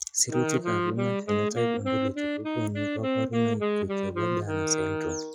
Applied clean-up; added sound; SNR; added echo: classical method log-MMSE.